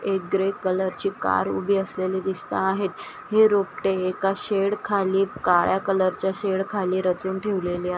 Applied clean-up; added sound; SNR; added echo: none; none; none; none.